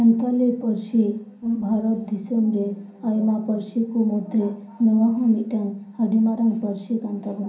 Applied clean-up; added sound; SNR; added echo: none; Brass instrument; 7 dB; reverberation time 0.6 s.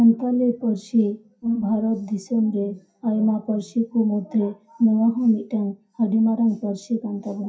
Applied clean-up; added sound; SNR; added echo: classical method WPE with log-MMSE.